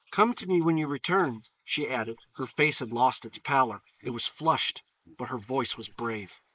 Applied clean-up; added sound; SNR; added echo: neural mask model Resemble Enhance denoiser.